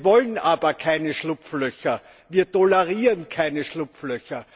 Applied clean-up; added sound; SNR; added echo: none; none; none; none.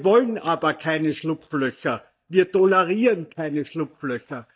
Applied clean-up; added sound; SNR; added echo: neural mask model DeepFilterNet 3.